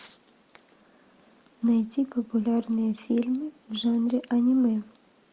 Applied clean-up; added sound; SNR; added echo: none; none; none; none.